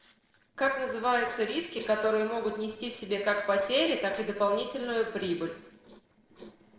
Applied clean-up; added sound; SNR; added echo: neural separator model SepFormer DNS4.